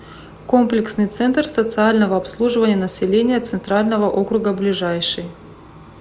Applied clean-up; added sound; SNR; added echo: none; none; none; none.